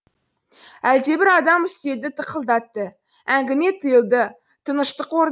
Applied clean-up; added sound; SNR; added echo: none; none; none; none.